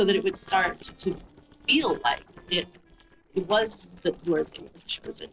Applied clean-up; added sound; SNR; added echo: neural separator model SepFormer DNS4.